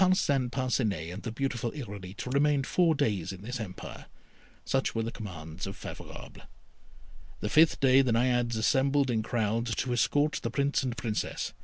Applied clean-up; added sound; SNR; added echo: none; Fire; 11 dB; none.